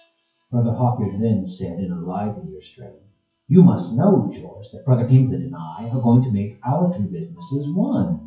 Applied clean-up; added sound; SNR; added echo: classical method WPE with log-MMSE.